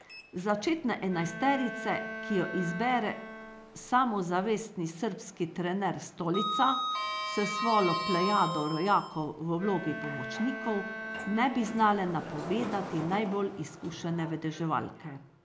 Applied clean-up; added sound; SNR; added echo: none; Bowed string instrument + Sliding door; 7 dB; none.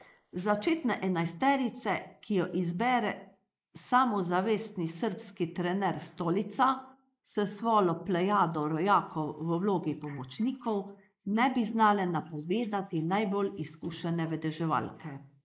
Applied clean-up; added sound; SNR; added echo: neural mask model Resemble Enhance denoiser.